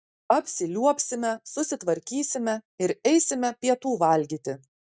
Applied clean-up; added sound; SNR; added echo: none; none; none; none.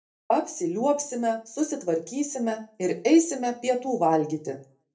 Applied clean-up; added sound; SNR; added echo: none; none; none; reverberation time 0.3 s.